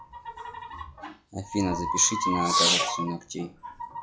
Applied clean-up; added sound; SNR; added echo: classical method log-MMSE.